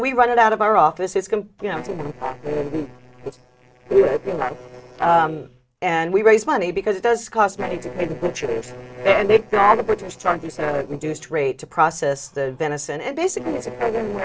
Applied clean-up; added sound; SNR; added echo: neural separator model SepFormer DNS4.